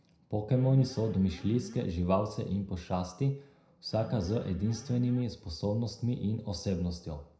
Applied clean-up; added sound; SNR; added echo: none; Alarm; 15 dB; reverberation time 0.4 s.